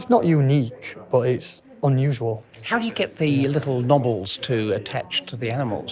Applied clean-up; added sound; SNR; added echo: none; none; none; none.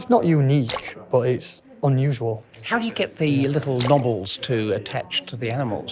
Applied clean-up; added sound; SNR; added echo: none; Splash, splatter; 15 dB; none.